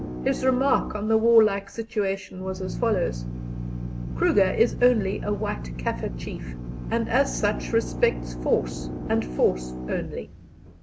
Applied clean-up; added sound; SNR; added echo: none; Drill; 7 dB; none.